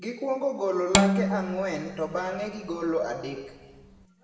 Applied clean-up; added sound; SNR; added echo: none; Bowed string instrument; 0 dB; reverberation time 1.2 s.